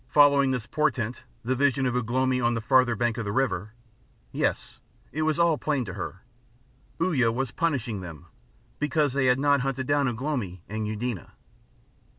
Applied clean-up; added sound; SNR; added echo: none; none; none; none.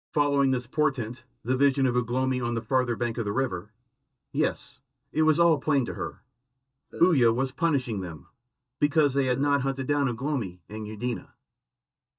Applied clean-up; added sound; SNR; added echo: neural mask model DeepFilterNet 3.